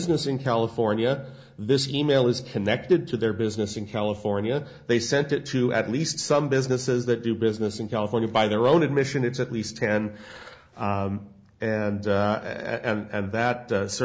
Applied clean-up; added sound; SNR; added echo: none; none; none; none.